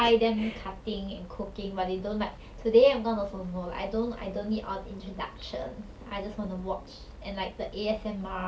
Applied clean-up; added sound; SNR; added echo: none; none; none; none.